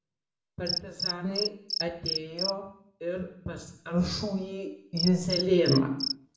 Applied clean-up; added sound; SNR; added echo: none; Cricket; 6 dB; reverberation time 0.6 s.